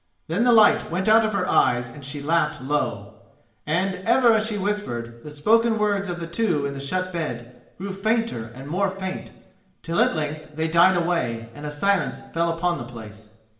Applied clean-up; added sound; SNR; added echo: none; none; none; reverberation time 0.8 s.